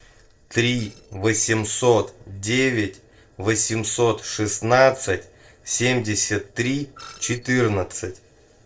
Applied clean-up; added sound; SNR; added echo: neural separator model SepFormer DNS4.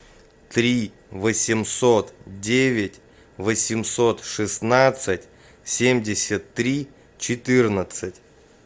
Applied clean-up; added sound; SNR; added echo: none; none; none; none.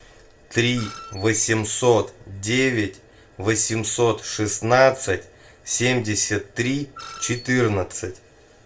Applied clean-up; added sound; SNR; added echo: none; Screech; 18 dB; reverberation time 0.2 s.